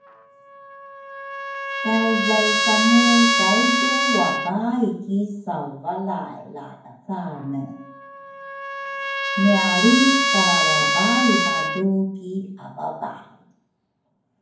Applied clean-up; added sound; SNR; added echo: none; Trumpet; 0 dB; reverberation time 0.9 s.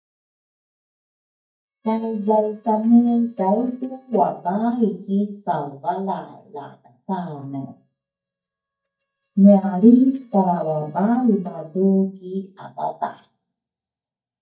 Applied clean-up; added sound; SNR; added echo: neural mask model DeepFilterNet 3.